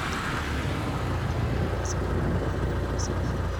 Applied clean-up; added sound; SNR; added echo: none; Motor vehicle (road); -5 dB; none.